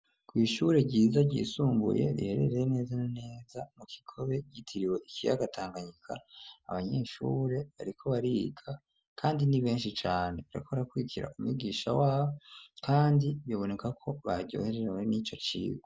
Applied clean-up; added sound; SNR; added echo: none; none; none; none.